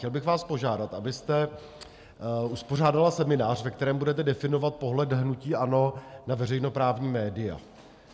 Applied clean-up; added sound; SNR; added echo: none; none; none; none.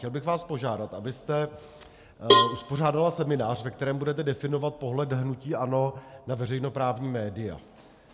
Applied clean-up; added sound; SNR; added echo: none; Cowbell; -4 dB; none.